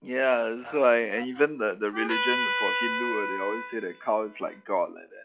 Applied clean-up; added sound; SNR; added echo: classical method log-MMSE.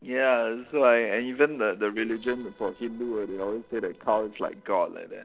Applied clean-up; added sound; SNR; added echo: neural separator model SepFormer DNS4.